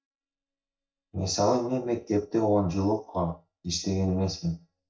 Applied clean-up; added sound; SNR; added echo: neural mask model DeepFilterNet 3.